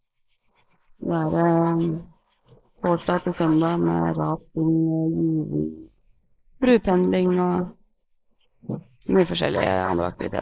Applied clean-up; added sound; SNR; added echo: neural mask model Resemble Enhance denoiser.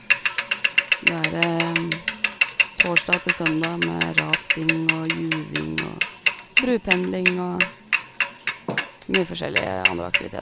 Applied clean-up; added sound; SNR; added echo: none; Mechanisms / Bicycle; -3 dB; none.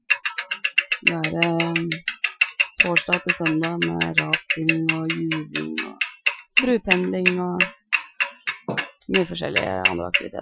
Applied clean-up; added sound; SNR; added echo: classical method Wiener filter.